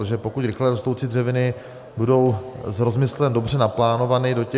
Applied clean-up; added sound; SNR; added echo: none; none; none; none.